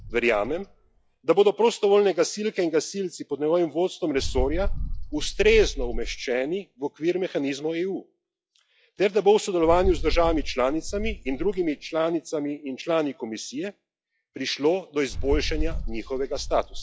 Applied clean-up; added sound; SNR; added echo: classical method log-MMSE.